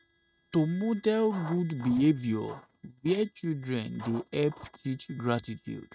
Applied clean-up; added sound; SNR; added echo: neural mask model RNNoise.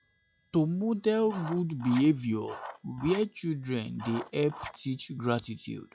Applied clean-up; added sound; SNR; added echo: classical method log-MMSE.